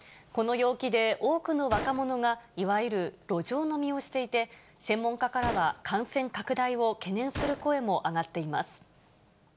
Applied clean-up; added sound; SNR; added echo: none; Gunshot, gunfire; 12 dB; none.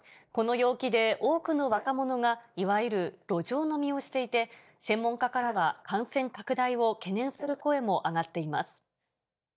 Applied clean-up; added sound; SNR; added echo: neural mask model DeepFilterNet 3.